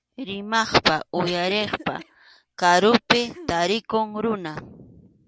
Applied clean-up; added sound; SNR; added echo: none; Cough; 19 dB; none.